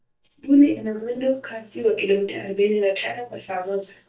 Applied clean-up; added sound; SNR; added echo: neural mask model DeepFilterNet 3.